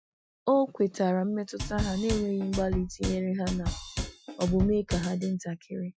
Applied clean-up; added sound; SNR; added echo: classical method Wiener filter.